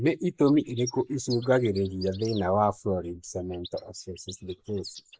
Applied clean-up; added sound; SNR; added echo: neural mask model Resemble Enhance denoiser.